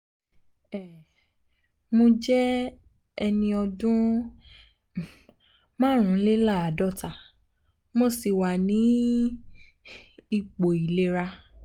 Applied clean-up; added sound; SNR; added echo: none; none; none; none.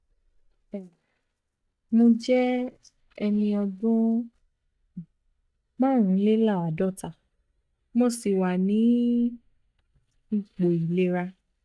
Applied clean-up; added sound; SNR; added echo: neural mask model DeepFilterNet 3.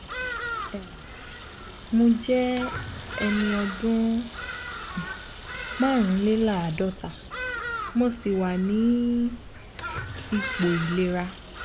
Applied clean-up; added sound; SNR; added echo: none; Sink (filling or washing) / Water tap, faucet + Bird vocalization, bird call, bird song; 8 dB; none.